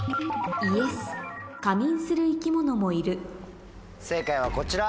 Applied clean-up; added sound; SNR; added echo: none; Walk, footsteps / Slam + Motorcycle; 16 dB; none.